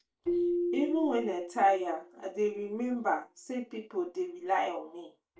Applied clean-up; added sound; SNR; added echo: neural mask model DeepFilterNet 3.